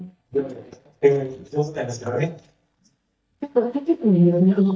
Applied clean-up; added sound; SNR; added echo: neural mask model DeepFilterNet 3.